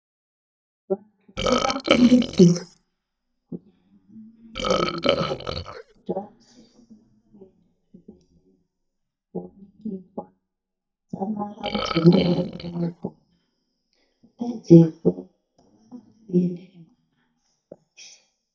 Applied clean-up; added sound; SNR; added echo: neural mask model DeepFilterNet 3.